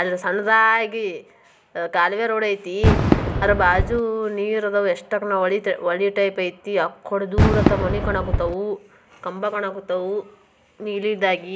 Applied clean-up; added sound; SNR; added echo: none; Fireworks; 3 dB; none.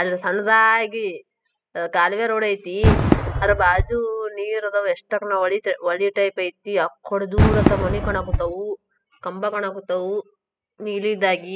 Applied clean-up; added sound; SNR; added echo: classical method spectral subtraction.